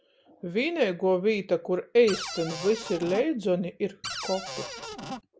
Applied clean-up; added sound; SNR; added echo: none; Cupboard open or close; 9 dB; none.